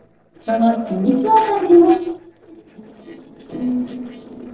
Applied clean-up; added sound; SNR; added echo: neural separator model SepFormer DNS4.